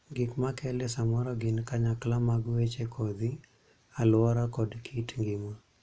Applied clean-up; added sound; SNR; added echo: none; none; none; none.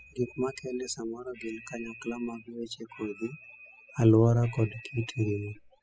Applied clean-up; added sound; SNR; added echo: classical method spectral subtraction.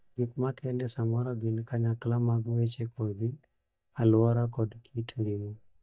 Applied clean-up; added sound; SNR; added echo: neural mask model DeepFilterNet 3.